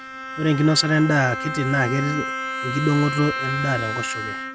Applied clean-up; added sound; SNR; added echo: none; Bowed string instrument; 6 dB; none.